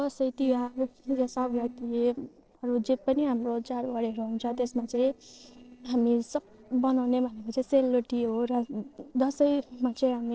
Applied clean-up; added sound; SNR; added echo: neural separator model SepFormer DNS4.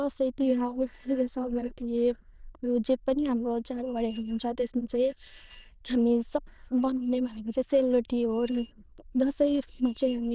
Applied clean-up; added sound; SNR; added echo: neural diffusion model UNIVERSE++.